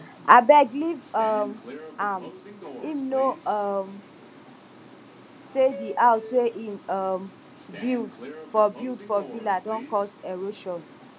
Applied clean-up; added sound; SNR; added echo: none; Subway, metro, underground; 17 dB; none.